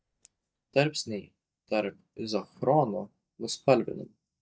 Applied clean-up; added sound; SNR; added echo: neural mask model DeepFilterNet 3.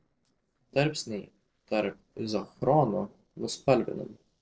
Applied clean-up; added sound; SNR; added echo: neural separator model SepFormer DNS4.